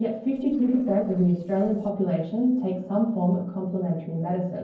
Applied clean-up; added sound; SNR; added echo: neural separator model SepFormer DNS4.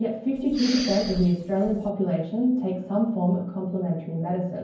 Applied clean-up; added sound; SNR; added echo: none; Respiratory sounds; 11 dB; reverberation time 0.9 s.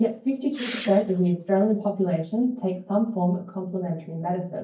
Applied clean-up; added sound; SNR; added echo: neural mask model DeepFilterNet 3.